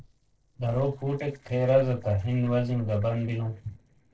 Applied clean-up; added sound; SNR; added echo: neural separator model SepFormer DNS4.